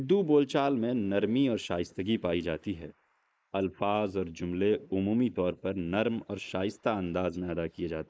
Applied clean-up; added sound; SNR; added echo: neural mask model Resemble Enhance denoiser.